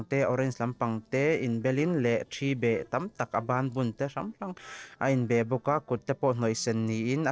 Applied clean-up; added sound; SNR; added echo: neural separator model SepFormer DNS4.